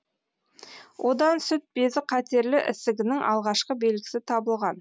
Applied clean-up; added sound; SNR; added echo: none; none; none; none.